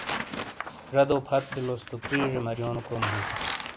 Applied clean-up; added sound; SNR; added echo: none; Tearing; 5 dB; none.